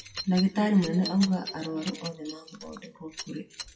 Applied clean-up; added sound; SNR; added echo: classical method WPE with log-MMSE.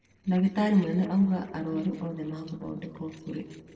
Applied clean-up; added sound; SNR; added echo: neural separator model SepFormer DNS4.